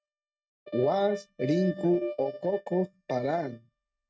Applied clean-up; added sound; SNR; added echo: neural mask model RNNoise.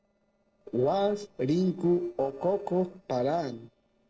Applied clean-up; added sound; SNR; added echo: neural separator model SepFormer DNS4.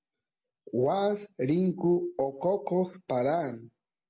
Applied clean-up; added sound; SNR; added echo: none; none; none; none.